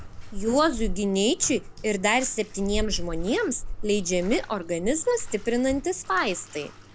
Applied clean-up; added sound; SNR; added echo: none; Bathtub (filling or washing); 8 dB; none.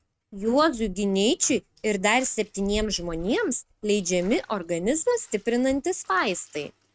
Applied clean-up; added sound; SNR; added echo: neural mask model RNNoise.